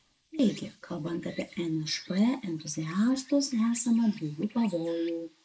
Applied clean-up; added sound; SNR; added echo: neural mask model Resemble Enhance denoiser.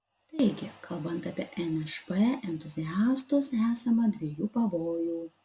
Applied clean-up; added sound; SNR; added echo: none; none; none; none.